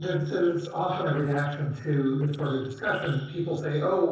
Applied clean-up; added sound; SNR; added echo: neural separator model SepFormer DNS4.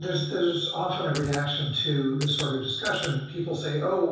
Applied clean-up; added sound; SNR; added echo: none; Coin (dropping); 12 dB; reverberation time 0.7 s.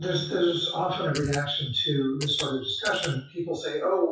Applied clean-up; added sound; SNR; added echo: classical method WPE with log-MMSE.